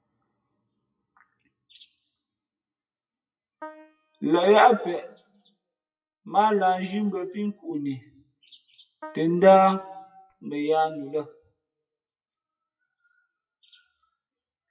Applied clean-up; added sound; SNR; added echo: classical method WPE with log-MMSE.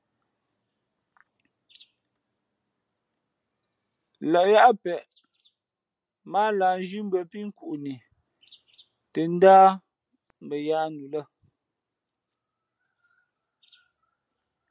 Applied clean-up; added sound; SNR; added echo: none; none; none; none.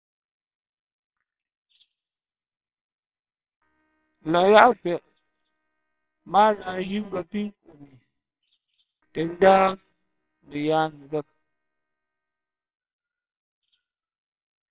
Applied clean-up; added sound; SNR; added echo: neural separator model SepFormer WHAMR!.